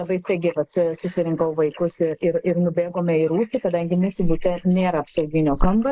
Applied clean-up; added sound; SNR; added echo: neural mask model Resemble Enhance denoiser.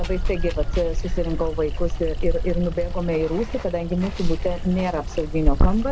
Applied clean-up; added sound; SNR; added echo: none; Water; -2 dB; none.